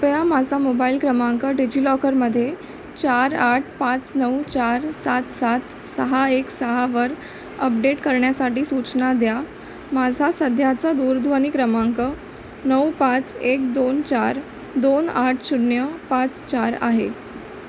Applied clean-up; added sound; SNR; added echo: none; none; none; none.